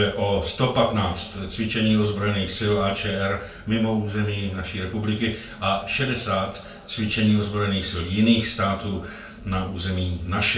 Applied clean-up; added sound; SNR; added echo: none; none; none; reverberation time 0.3 s.